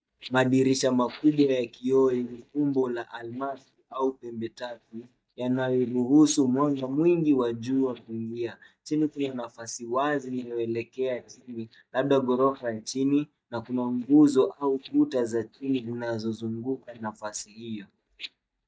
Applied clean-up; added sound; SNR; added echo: neural mask model DeepFilterNet 3.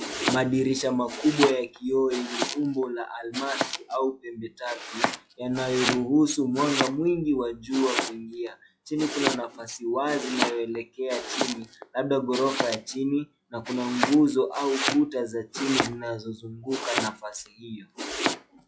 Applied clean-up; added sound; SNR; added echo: classical method log-MMSE.